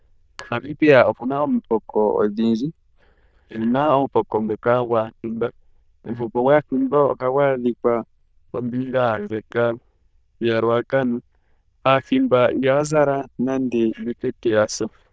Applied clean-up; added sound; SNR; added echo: neural diffusion model UNIVERSE++.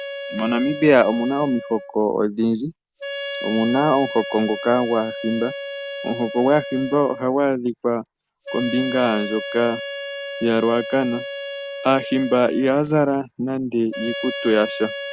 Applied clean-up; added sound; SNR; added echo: none; Wind instrument, woodwind instrument; 10 dB; none.